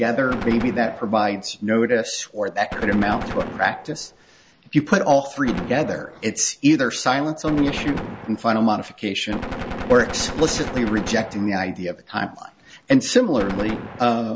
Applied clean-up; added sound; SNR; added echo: none; Gunshot, gunfire; 11 dB; none.